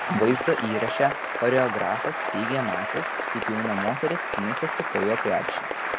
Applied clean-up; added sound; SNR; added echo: none; Applause / Cheering; 2 dB; none.